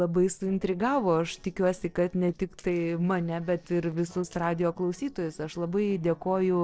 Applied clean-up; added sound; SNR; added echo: neural separator model SepFormer DNS4.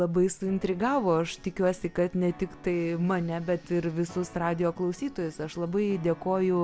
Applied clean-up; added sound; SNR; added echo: none; none; none; none.